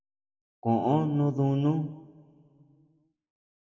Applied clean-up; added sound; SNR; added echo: none; none; none; reverberation time 1.2 s.